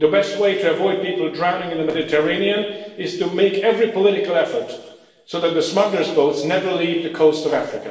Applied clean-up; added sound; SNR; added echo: none; none; none; reverberation time 1.2 s.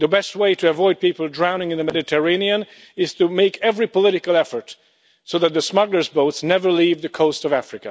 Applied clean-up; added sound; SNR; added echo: none; none; none; none.